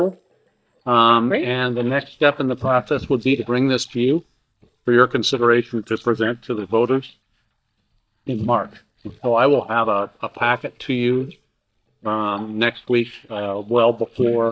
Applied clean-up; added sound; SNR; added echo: neural mask model DeepFilterNet 3.